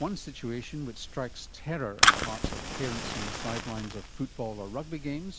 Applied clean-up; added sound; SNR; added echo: none; Fire; -4 dB; none.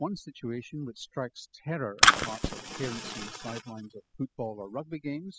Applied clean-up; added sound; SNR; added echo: classical method spectral subtraction.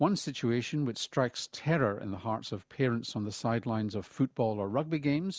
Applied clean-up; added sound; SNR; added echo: none; none; none; none.